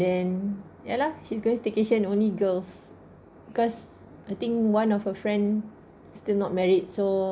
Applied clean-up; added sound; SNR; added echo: none; none; none; none.